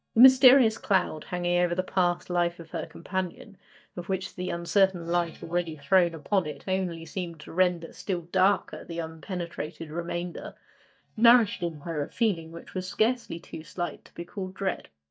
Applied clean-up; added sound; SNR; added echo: neural mask model DeepFilterNet 3.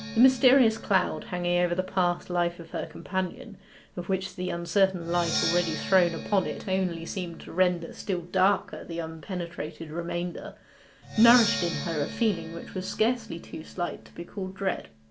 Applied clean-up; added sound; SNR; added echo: none; Percussion; 12 dB; none.